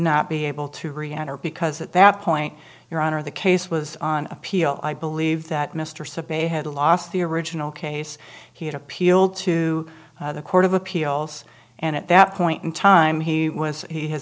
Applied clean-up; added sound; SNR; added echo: none; none; none; none.